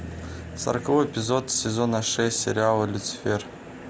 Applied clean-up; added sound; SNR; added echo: none; none; none; none.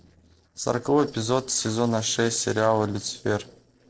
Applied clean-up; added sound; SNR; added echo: neural separator model SepFormer DNS4.